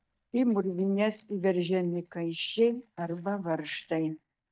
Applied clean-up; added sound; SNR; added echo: neural mask model DeepFilterNet 3.